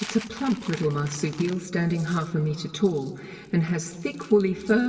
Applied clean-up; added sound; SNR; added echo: none; Coin (dropping); 20 dB; reverberation time 2.0 s.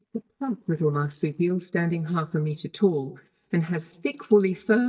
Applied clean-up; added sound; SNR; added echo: neural mask model DeepFilterNet 3.